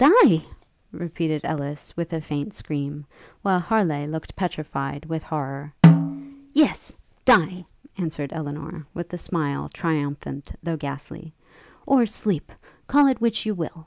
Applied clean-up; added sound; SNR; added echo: none; Snare drum; -4 dB; none.